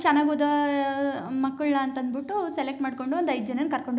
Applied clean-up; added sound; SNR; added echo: none; none; none; none.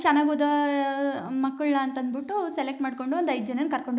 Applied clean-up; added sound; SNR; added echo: neural mask model Resemble Enhance denoiser.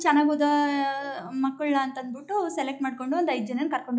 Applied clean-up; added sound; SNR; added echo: classical method log-MMSE.